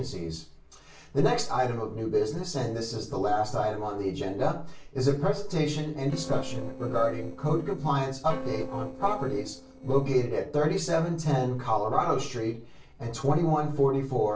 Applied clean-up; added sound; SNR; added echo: neural separator model SepFormer DNS4.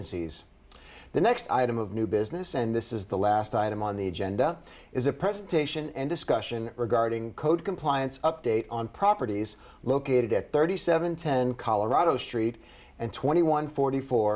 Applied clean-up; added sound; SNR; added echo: none; none; none; none.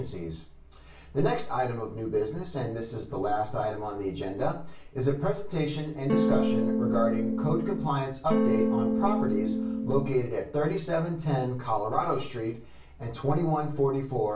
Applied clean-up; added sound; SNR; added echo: none; Electric guitar / Strum; -3 dB; reverberation time 0.3 s.